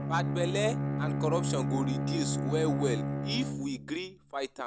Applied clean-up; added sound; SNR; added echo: none; Bowed string instrument; -1 dB; none.